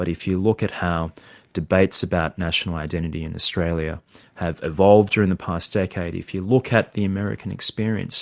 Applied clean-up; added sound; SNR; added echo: none; none; none; none.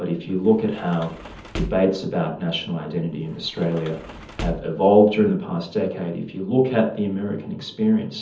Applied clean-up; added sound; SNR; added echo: none; Sliding door / Slam; 15 dB; reverberation time 0.7 s.